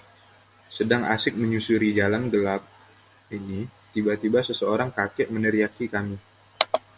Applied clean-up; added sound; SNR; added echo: none; none; none; none.